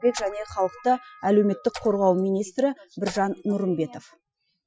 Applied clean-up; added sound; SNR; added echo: classical method Wiener filter.